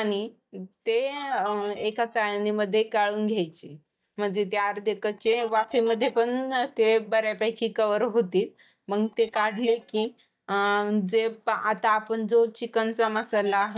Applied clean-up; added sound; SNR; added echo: neural mask model DeepFilterNet 3.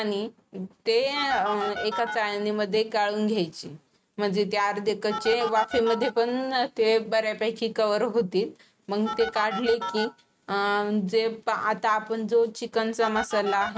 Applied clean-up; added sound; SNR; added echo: neural mask model RNNoise.